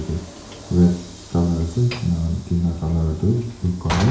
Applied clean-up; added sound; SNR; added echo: none; Sliding door / Train; 13 dB; reverberation time 0.6 s.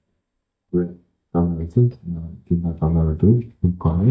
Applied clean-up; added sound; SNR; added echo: neural mask model DeepFilterNet 3.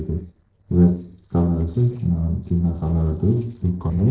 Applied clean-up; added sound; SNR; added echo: neural separator model SepFormer DNS4.